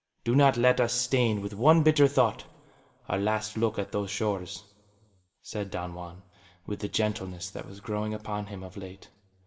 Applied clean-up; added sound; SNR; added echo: none; none; none; reverberation time 1.1 s.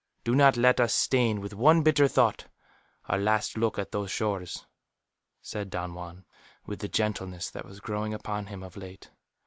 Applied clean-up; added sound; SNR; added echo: none; none; none; none.